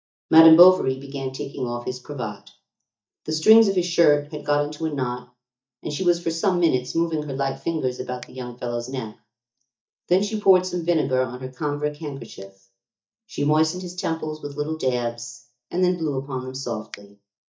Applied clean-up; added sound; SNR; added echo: neural mask model DeepFilterNet 3.